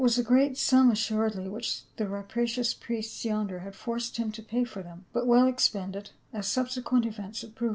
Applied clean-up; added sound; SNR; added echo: none; none; none; none.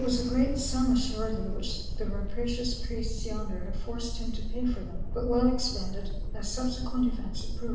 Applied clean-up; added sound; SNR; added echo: none; Thunderstorm; -1 dB; reverberation time 0.9 s.